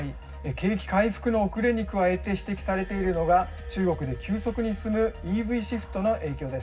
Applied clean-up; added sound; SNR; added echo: none; Glass; 19 dB; reverberation time 0.4 s.